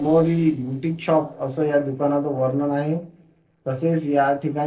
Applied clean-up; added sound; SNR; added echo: neural separator model SepFormer DNS4.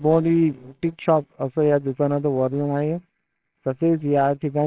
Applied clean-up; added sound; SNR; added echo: neural separator model SepFormer WHAMR!.